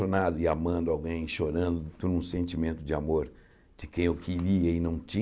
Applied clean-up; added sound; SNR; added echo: none; none; none; none.